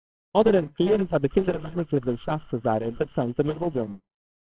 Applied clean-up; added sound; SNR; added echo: neural separator model SepFormer WHAMR!.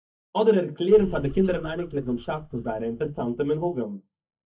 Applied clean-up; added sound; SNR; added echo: neural mask model DeepFilterNet 3.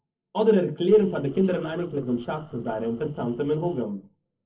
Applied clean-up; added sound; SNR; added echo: neural separator model SepFormer DNS4.